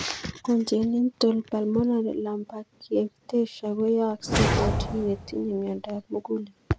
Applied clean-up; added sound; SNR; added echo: none; Whoosh, swoosh, swish; 2 dB; none.